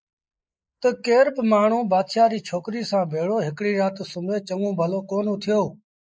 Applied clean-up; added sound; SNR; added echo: neural mask model Resemble Enhance denoiser.